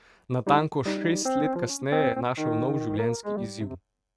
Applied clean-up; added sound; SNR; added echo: neural mask model RNNoise.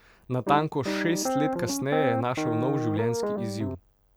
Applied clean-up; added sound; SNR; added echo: none; Piano; 0 dB; none.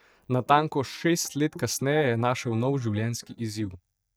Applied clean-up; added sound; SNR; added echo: neural mask model DeepFilterNet 3.